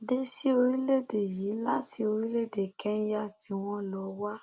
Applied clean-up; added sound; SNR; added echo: none; none; none; none.